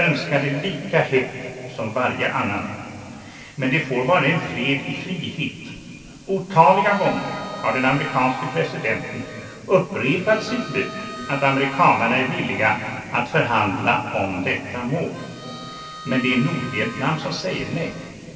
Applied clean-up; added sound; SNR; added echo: none; Harmonica; 16 dB; reverberation time 2.6 s.